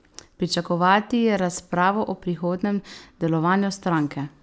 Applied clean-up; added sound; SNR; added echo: none; none; none; none.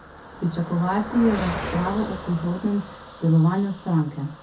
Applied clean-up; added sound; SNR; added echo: none; Car passing by; 11 dB; reverberation time 0.3 s.